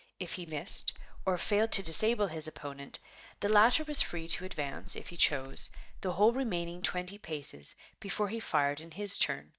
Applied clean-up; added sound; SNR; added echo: neural mask model DeepFilterNet 3.